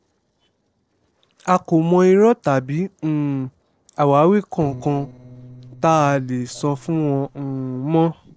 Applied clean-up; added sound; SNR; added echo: neural separator model SepFormer DNS4.